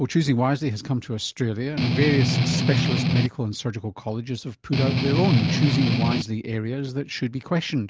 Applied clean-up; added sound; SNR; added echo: none; Strum; -3 dB; none.